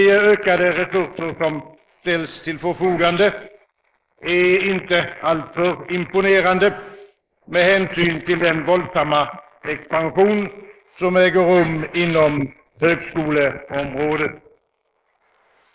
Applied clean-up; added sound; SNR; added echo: neural mask model Resemble Enhance denoiser.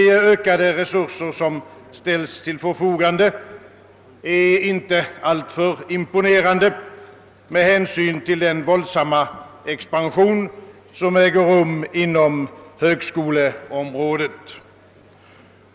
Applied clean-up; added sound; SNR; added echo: none; none; none; none.